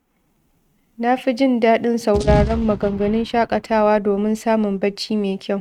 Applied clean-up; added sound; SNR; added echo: neural mask model RNNoise.